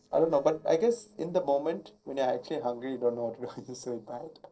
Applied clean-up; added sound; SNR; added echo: neural separator model SepFormer DNS4.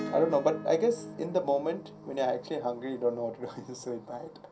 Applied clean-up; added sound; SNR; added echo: none; Acoustic guitar / Strum; 13 dB; reverberation time 0.3 s.